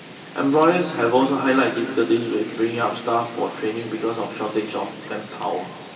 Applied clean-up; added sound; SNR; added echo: none; Wind; 16 dB; reverberation time 2.9 s.